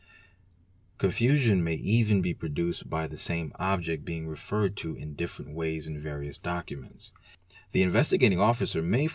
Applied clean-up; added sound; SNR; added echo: none; none; none; none.